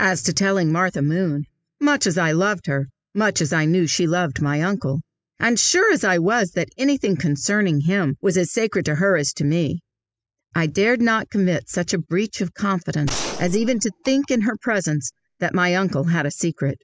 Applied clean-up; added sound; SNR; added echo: classical method spectral subtraction.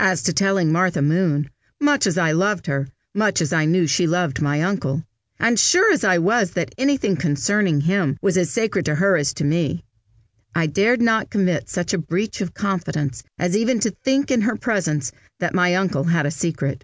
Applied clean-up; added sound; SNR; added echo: none; none; none; none.